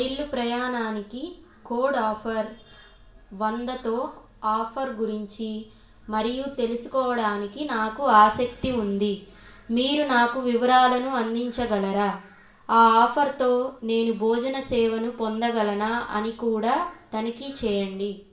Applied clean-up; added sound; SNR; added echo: none; none; none; reverberation time 0.5 s.